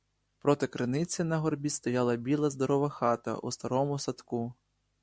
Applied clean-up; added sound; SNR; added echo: none; none; none; none.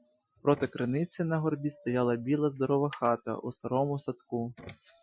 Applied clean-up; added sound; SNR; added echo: classical method Wiener filter.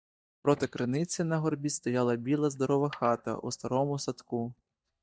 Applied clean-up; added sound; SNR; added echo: neural mask model DeepFilterNet 3.